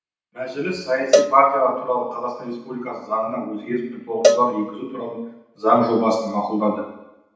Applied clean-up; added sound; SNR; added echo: none; Cowbell; 2 dB; reverberation time 0.9 s.